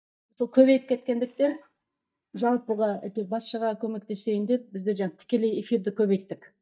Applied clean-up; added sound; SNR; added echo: neural mask model DeepFilterNet 3.